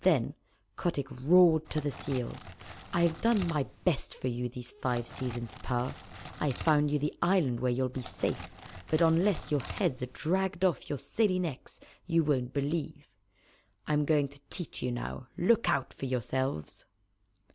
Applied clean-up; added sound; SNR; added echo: none; Crackle; 15 dB; none.